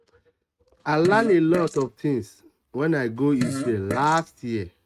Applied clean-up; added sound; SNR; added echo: neural mask model RNNoise.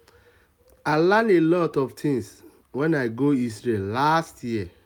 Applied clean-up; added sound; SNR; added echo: none; none; none; none.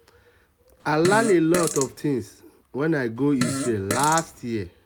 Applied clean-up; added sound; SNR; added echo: none; Fart; 6 dB; none.